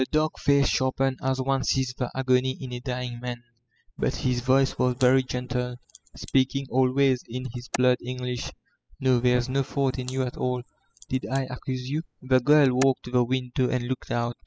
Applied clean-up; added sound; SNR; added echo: classical method spectral subtraction.